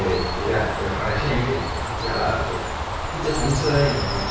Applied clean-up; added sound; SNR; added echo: none; Bird; 2 dB; reverberation time 1.1 s.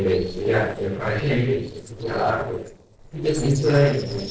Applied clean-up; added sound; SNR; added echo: neural separator model SepFormer DNS4.